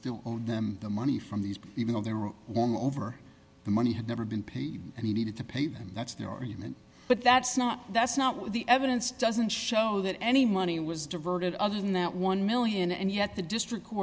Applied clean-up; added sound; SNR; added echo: none; none; none; none.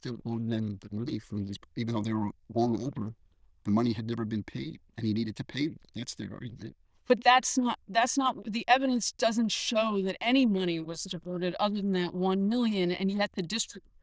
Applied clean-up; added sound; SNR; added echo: neural diffusion model UNIVERSE++.